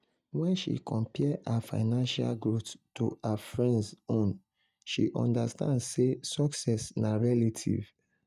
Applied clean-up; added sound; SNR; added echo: neural mask model DeepFilterNet 3.